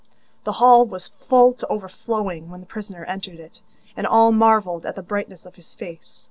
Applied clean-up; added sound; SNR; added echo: none; none; none; none.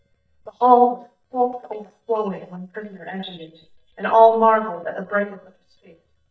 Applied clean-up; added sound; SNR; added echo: neural mask model DeepFilterNet 3.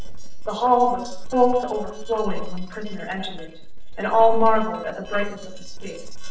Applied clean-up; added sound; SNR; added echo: neural separator model SepFormer DNS4.